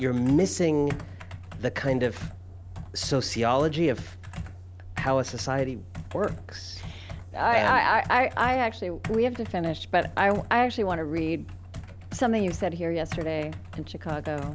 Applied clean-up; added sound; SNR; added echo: none; Computer keyboard; 12 dB; none.